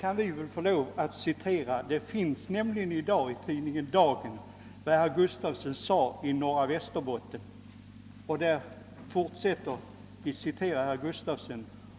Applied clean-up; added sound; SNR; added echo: none; none; none; none.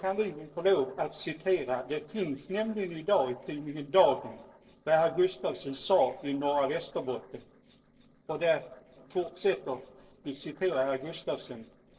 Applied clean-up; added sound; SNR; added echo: neural separator model SepFormer DNS4.